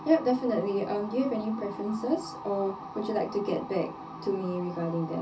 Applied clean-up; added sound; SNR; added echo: none; Motor vehicle (road) / Siren; 13 dB; reverberation time 0.3 s.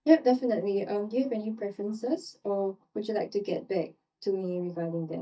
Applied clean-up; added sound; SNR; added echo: neural mask model DeepFilterNet 3.